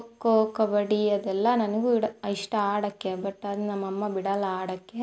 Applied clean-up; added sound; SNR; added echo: none; none; none; none.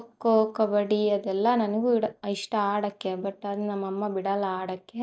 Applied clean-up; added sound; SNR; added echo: neural mask model DeepFilterNet 3.